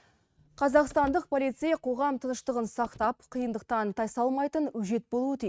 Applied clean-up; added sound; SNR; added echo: neural mask model RNNoise.